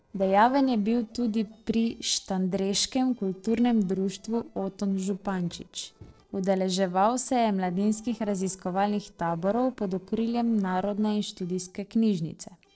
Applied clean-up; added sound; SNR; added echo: neural separator model SepFormer DNS4.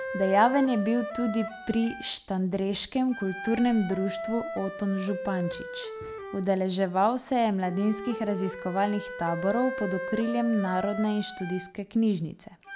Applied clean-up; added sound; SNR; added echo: none; Wind instrument, woodwind instrument; 10 dB; none.